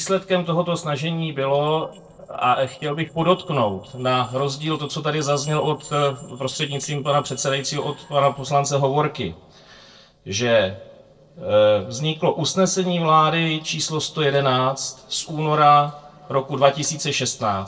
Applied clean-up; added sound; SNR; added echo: neural separator model SepFormer DNS4.